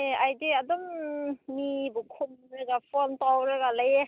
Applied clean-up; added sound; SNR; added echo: none; none; none; none.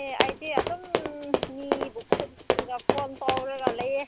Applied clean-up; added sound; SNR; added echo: none; Run; -4 dB; none.